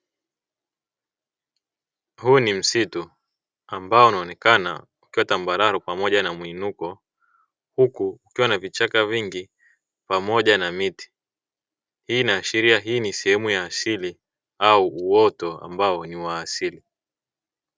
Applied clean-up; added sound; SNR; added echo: none; none; none; none.